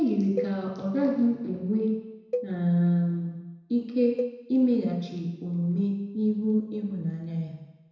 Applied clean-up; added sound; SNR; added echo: none; Cowbell; 12 dB; reverberation time 1.0 s.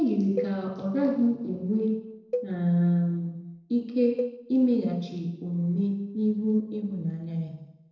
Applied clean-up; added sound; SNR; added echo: neural separator model SepFormer DNS4.